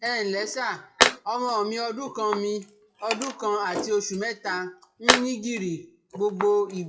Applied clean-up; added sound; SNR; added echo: classical method WPE with log-MMSE.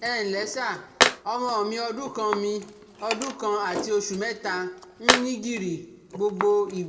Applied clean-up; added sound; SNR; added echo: none; Tools; 2 dB; reverberation time 0.7 s.